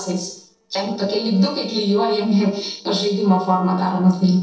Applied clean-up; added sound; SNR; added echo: neural separator model SepFormer DNS4.